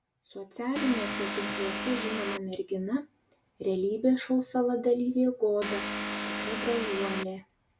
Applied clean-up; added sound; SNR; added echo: none; Vehicle; 2 dB; none.